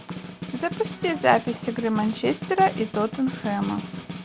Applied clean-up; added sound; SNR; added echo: none; Snare drum; 9 dB; none.